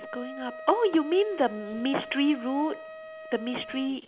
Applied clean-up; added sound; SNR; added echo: none; Wind instrument, woodwind instrument; 14 dB; none.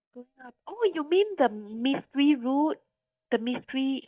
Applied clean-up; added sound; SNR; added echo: neural mask model DeepFilterNet 3.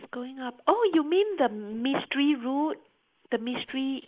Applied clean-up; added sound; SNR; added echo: neural mask model Resemble Enhance denoiser.